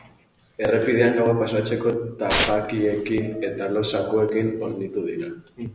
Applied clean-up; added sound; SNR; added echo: none; Tearing; 4 dB; none.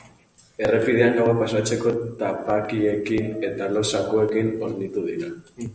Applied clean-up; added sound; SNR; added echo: none; none; none; none.